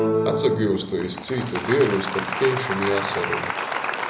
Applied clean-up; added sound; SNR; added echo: none; Applause; 2 dB; none.